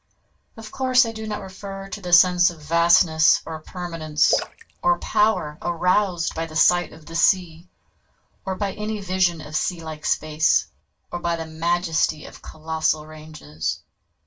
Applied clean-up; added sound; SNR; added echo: none; Splash, splatter; 12 dB; reverberation time 0.2 s.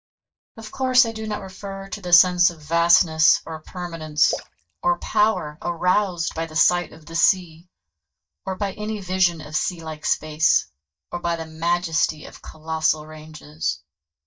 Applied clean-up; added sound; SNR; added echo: neural mask model DeepFilterNet 3.